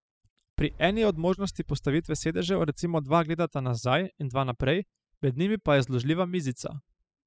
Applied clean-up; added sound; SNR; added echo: classical method spectral subtraction.